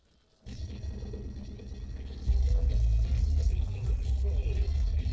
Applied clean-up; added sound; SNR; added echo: neural separator model SepFormer DNS4.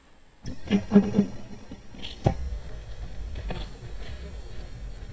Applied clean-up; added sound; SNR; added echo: neural mask model DeepFilterNet 3.